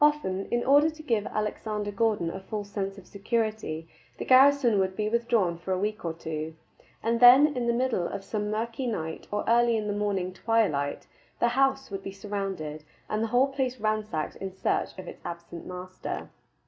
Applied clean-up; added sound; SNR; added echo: none; none; none; none.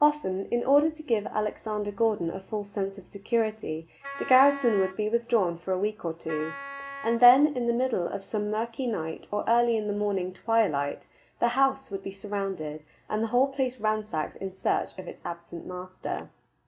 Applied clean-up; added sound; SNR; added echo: none; Wind instrument, woodwind instrument; 12 dB; none.